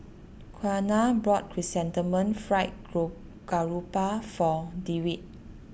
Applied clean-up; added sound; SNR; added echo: none; none; none; none.